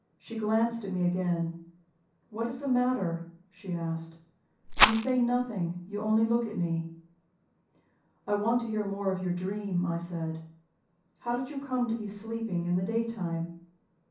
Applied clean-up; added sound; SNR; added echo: none; Rattle; -5 dB; reverberation time 0.6 s.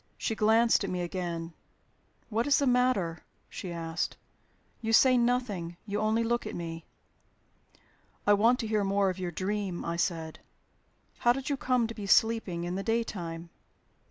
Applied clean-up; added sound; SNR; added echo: none; none; none; none.